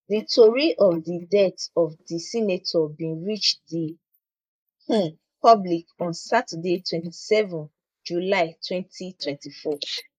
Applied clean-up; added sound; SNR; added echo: neural mask model Resemble Enhance denoiser.